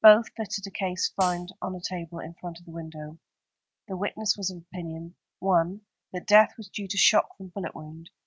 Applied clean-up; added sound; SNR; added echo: neural mask model RNNoise.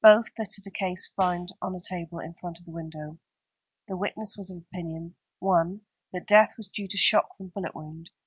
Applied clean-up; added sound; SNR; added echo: none; Hi-hat; 13 dB; none.